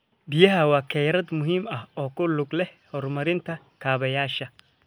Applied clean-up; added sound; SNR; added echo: none; none; none; none.